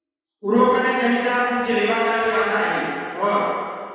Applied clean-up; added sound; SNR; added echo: none; none; none; reverberation time 1.9 s.